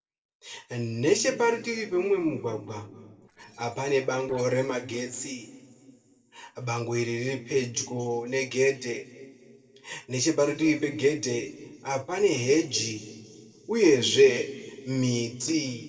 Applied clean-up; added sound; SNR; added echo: neural separator model SepFormer DNS4.